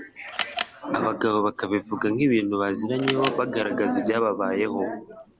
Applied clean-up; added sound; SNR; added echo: none; Camera; 12 dB; none.